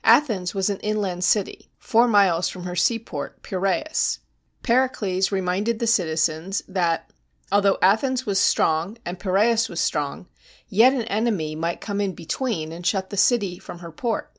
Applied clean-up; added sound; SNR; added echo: none; none; none; none.